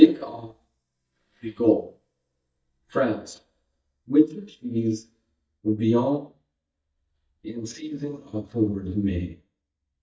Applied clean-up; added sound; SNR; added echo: neural mask model DeepFilterNet 3.